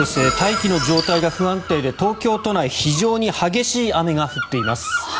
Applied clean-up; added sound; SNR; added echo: none; Bird vocalization, bird call, bird song; 11 dB; none.